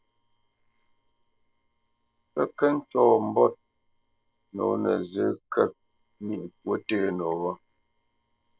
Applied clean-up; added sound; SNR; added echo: neural separator model SepFormer DNS4.